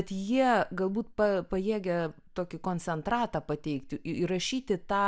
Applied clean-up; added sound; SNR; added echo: none; none; none; none.